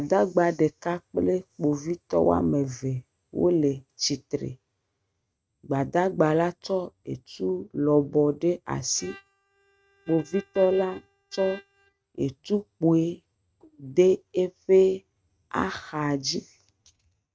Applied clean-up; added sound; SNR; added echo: neural mask model RNNoise.